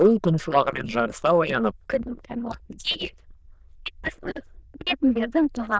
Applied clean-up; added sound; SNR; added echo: neural diffusion model UNIVERSE++.